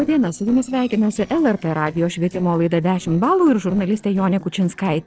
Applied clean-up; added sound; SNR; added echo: neural separator model SepFormer DNS4.